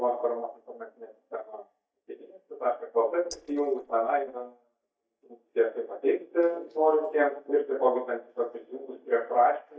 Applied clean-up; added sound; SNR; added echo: neural mask model DeepFilterNet 3.